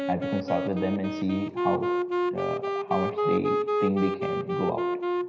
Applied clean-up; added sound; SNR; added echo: none; Wind instrument, woodwind instrument; -2 dB; reverberation time 0.9 s.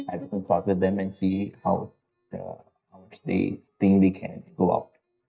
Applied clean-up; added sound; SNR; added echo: neural mask model DeepFilterNet 3.